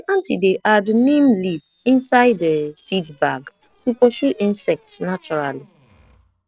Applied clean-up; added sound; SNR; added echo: neural separator model SepFormer DNS4.